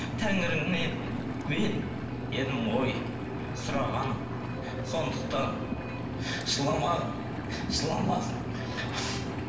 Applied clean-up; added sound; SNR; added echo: none; Engine; 2 dB; reverberation time 0.9 s.